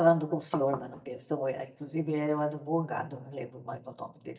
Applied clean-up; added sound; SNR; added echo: neural mask model DeepFilterNet 3.